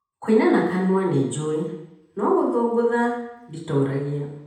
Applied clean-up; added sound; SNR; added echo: none; none; none; reverberation time 0.8 s.